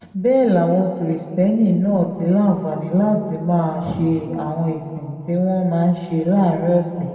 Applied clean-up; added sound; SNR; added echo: none; none; none; reverberation time 2.2 s.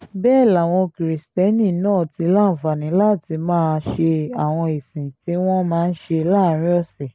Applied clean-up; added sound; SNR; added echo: none; none; none; none.